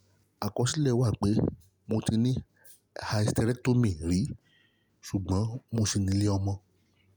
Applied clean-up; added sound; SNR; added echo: none; none; none; none.